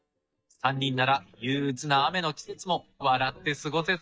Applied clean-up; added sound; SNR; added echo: neural mask model DeepFilterNet 3.